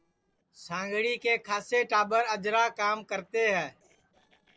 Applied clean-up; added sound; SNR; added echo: neural separator model SepFormer DNS4.